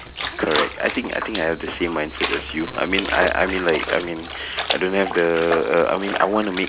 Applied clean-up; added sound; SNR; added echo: none; Trickle, dribble / Splash, splatter; 7 dB; none.